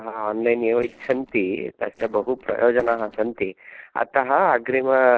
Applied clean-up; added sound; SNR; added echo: neural separator model SepFormer DNS4.